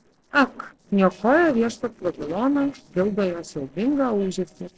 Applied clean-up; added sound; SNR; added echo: neural separator model SepFormer DNS4.